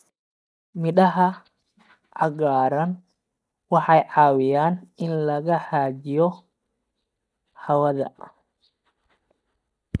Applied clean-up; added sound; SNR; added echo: neural mask model DeepFilterNet 3.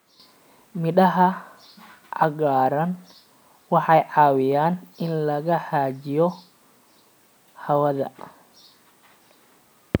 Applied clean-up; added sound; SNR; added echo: none; none; none; none.